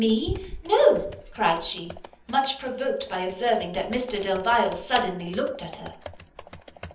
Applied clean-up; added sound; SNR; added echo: none; Computer keyboard; 14 dB; reverberation time 0.7 s.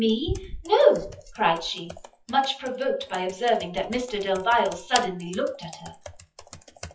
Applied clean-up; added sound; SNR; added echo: classical method WPE with log-MMSE.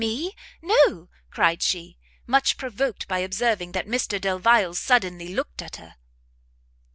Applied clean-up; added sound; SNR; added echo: none; none; none; none.